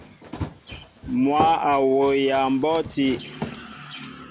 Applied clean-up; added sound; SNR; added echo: none; Run; 13 dB; none.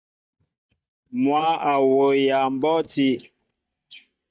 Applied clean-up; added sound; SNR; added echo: neural mask model DeepFilterNet 3.